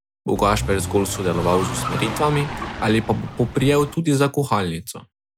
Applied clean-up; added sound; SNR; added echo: none; Car; 7 dB; none.